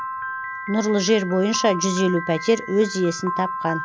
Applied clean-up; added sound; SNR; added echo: none; Piano; 8 dB; none.